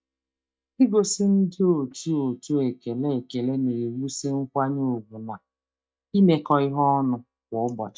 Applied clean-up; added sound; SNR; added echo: neural mask model DeepFilterNet 3.